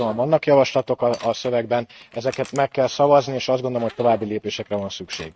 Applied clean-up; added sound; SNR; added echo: neural mask model RNNoise.